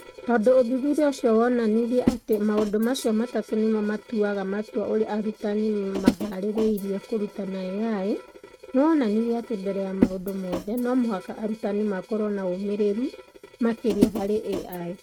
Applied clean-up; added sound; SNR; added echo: neural mask model RNNoise.